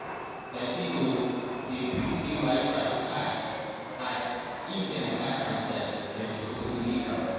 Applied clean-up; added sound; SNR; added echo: none; Chatter / Subway, metro, underground; 7 dB; reverberation time 2.1 s.